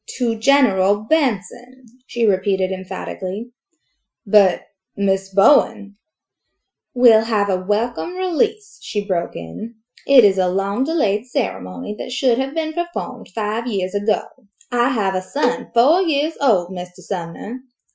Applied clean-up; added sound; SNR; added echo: classical method Wiener filter.